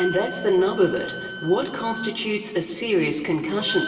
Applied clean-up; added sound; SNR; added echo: none; Wind instrument, woodwind instrument; 12 dB; reverberation time 2.5 s.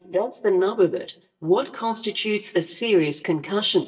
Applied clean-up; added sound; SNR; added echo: neural mask model DeepFilterNet 3.